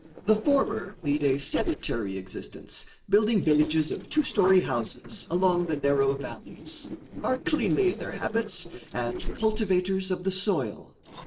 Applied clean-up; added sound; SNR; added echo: neural separator model SepFormer DNS4.